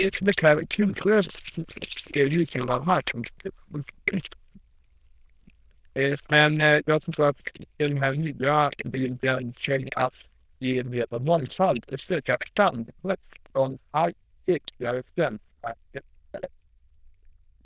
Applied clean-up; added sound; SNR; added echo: neural diffusion model UNIVERSE++.